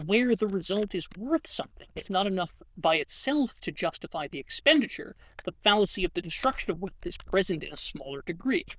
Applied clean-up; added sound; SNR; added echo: neural diffusion model UNIVERSE++.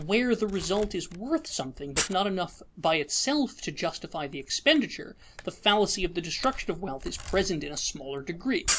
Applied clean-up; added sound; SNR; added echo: none; Camera; 10 dB; none.